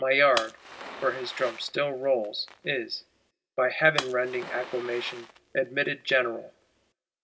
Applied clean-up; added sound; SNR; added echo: none; Fire; 13 dB; none.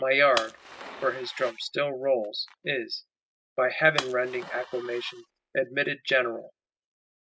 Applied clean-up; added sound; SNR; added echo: classical method spectral subtraction.